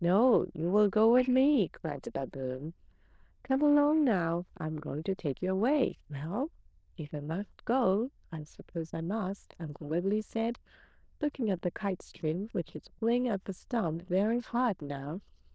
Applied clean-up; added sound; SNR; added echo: neural diffusion model UNIVERSE++.